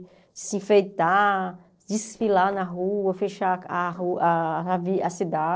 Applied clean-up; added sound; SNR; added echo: neural separator model SepFormer DNS4.